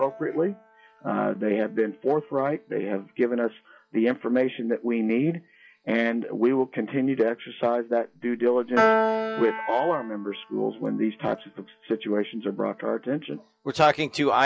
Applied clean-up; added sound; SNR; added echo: classical method log-MMSE.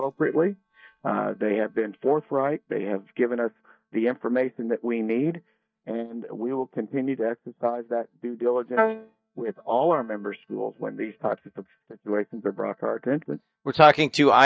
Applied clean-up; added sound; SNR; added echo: neural mask model DeepFilterNet 3.